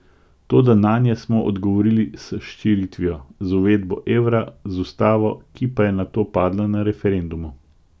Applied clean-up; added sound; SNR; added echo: none; none; none; none.